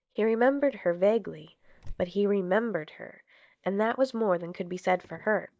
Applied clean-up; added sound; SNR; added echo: neural mask model DeepFilterNet 3.